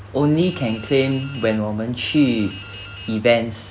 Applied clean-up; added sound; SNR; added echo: none; Drip; 19 dB; none.